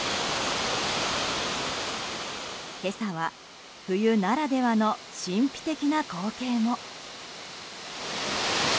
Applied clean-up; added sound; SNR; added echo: none; none; none; none.